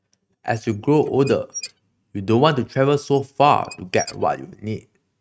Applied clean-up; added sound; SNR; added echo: neural mask model RNNoise.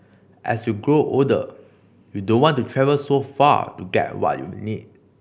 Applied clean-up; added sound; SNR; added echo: none; none; none; none.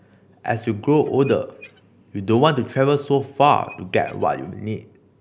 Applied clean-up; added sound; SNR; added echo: none; Squeak / Dishes, pots, and pans; 19 dB; none.